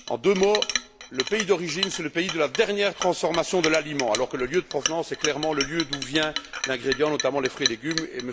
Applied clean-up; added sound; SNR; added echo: none; Chink, clink; 7 dB; none.